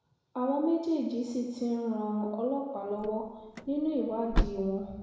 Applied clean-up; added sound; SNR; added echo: none; Slam / Car; 2 dB; reverberation time 1.0 s.